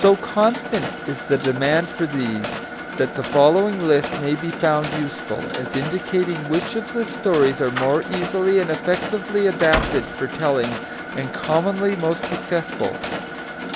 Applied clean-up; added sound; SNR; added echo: none; Slam + Mechanisms; 7 dB; none.